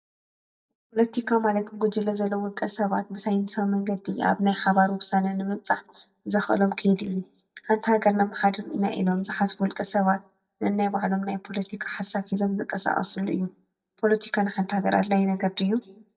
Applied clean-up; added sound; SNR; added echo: neural mask model DeepFilterNet 3.